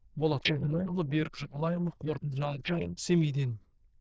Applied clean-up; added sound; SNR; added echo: neural diffusion model UNIVERSE++.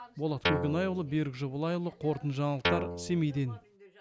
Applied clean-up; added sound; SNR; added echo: none; Guitar; 2 dB; none.